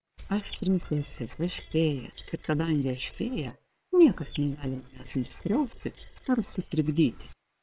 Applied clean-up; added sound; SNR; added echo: neural separator model SepFormer WHAM!.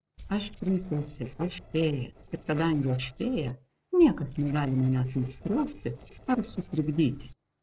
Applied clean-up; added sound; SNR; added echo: neural separator model SepFormer DNS4.